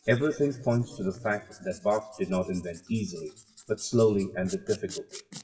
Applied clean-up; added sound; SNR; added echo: classical method WPE with log-MMSE.